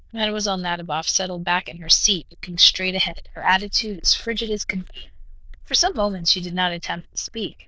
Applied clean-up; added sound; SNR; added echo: neural diffusion model UNIVERSE++.